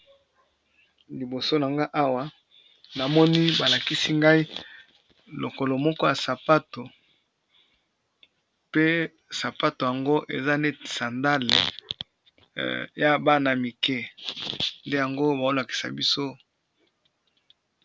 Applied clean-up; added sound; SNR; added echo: none; none; none; none.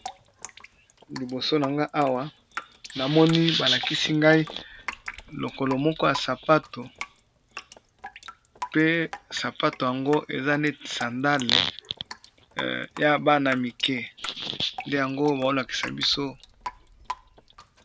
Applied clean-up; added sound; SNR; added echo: none; Drip; 16 dB; none.